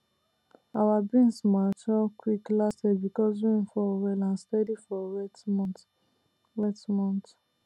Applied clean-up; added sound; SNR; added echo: none; none; none; none.